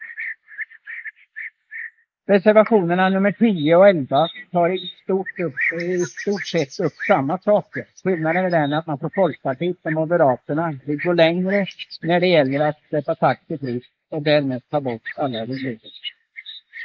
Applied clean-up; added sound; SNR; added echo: neural mask model Resemble Enhance denoiser.